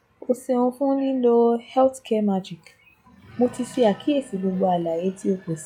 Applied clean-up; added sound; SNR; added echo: classical method log-MMSE.